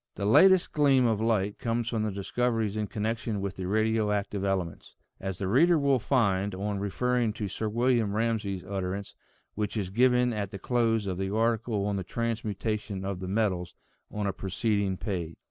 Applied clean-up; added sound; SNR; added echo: none; none; none; none.